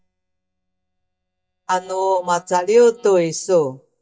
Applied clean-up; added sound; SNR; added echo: neural mask model DeepFilterNet 3.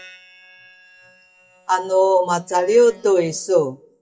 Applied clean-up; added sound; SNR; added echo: classical method WPE with log-MMSE.